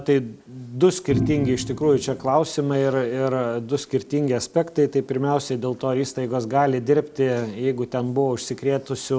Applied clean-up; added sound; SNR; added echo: none; Organ; 5 dB; none.